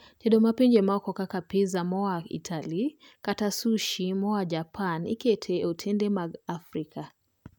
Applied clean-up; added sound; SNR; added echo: none; none; none; none.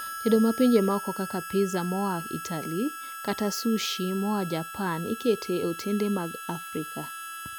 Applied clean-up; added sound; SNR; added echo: none; Harmonica; 10 dB; none.